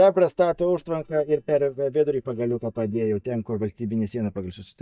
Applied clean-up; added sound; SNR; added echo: neural mask model DeepFilterNet 3.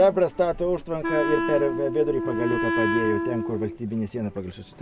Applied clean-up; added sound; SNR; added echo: none; Wind instrument, woodwind instrument; 2 dB; none.